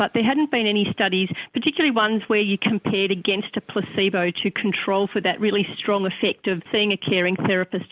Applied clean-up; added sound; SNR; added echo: none; none; none; none.